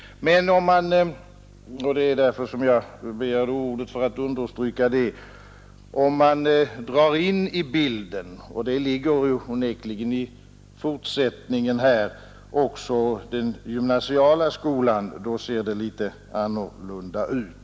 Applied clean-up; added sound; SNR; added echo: none; none; none; none.